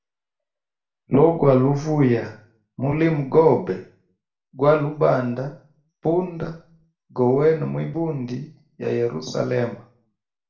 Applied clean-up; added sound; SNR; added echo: none; none; none; reverberation time 0.4 s.